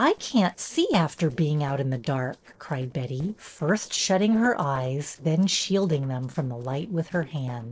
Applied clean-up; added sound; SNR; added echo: neural separator model SepFormer DNS4.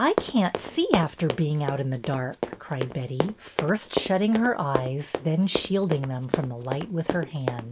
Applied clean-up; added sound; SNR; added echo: none; Run; 6 dB; none.